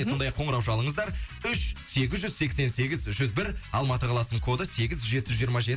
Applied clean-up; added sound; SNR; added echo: none; none; none; none.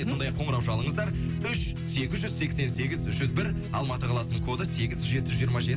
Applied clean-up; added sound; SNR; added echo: none; Guitar; 1 dB; none.